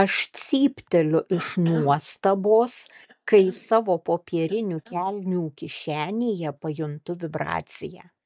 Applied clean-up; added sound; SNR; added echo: neural mask model DeepFilterNet 3.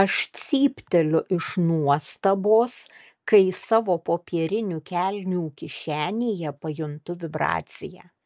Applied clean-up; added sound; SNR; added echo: none; none; none; none.